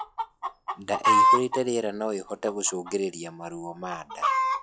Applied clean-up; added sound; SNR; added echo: classical method log-MMSE.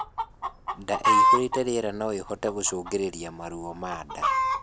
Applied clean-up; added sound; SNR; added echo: none; Chicken, rooster; -4 dB; none.